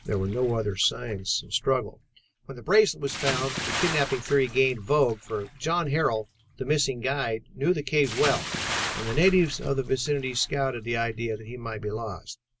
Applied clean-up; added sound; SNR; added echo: none; Bathtub (filling or washing) / Splash, splatter; 11 dB; none.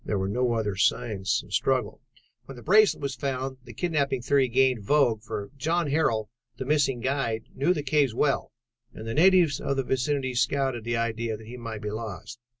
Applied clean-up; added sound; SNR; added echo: none; none; none; none.